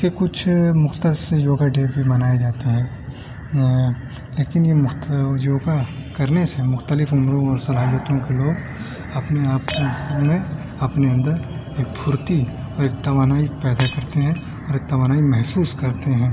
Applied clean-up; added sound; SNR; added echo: none; Shatter; 15 dB; none.